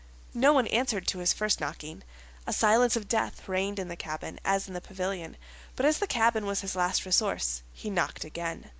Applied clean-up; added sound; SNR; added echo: none; none; none; none.